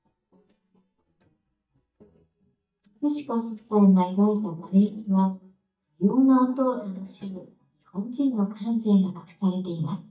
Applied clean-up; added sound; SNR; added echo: neural mask model DeepFilterNet 3.